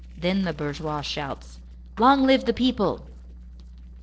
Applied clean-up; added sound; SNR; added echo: neural separator model SepFormer DNS4.